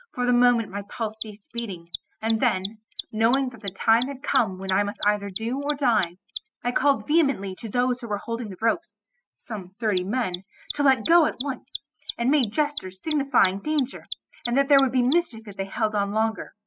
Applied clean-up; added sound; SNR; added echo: classical method spectral subtraction.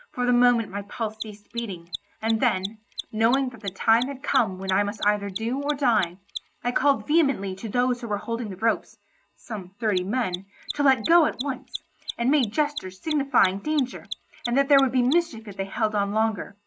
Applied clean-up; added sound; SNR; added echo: none; Mechanisms; 15 dB; none.